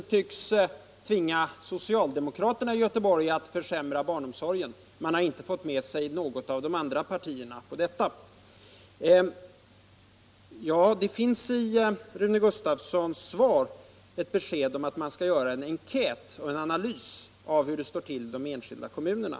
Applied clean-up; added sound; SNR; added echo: none; none; none; none.